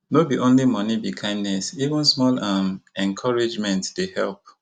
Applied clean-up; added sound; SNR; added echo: none; none; none; none.